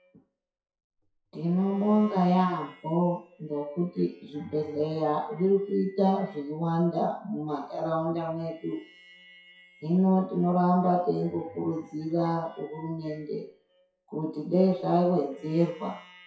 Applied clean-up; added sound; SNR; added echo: classical method WPE with log-MMSE.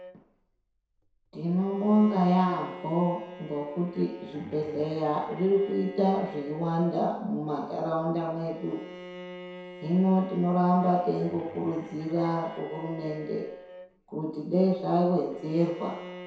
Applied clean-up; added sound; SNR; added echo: none; Bowed string instrument; 18 dB; reverberation time 0.7 s.